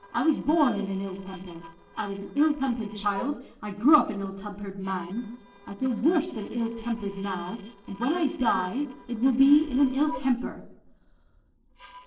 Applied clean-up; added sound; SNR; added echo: neural separator model SepFormer DNS4.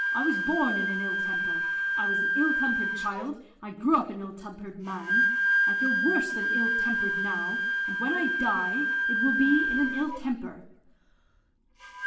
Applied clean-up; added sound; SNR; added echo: none; Wind instrument, woodwind instrument; -3 dB; reverberation time 0.8 s.